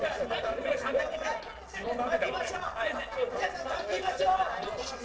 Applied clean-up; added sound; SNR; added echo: neural separator model SepFormer DNS4.